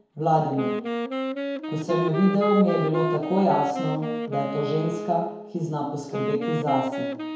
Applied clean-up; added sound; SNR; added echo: none; Wind instrument, woodwind instrument; 4 dB; reverberation time 0.9 s.